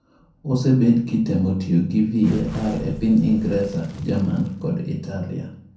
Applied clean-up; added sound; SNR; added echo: none; Crackle; 16 dB; reverberation time 0.6 s.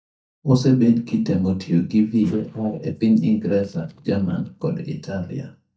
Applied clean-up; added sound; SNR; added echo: neural mask model DeepFilterNet 3.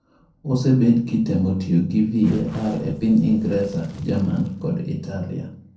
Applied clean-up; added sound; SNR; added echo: neural separator model SepFormer DNS4.